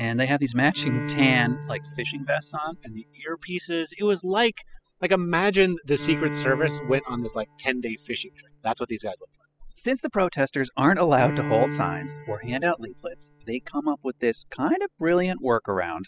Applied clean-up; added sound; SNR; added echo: classical method spectral subtraction.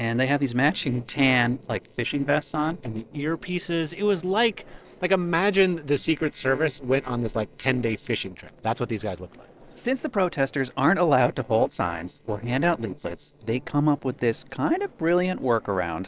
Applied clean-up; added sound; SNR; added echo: neural separator model SepFormer DNS4.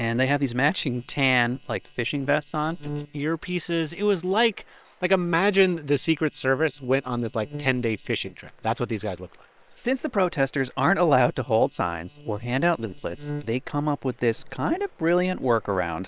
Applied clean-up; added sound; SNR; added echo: neural separator model SepFormer WHAM!.